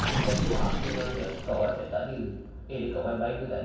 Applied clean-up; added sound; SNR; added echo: none; Gurgling; 0 dB; reverberation time 0.7 s.